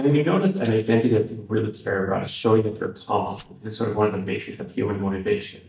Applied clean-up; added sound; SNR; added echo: neural mask model DeepFilterNet 3.